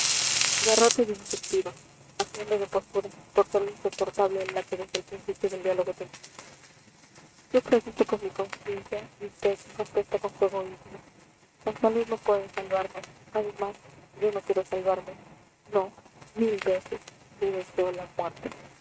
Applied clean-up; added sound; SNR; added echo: neural mask model RNNoise.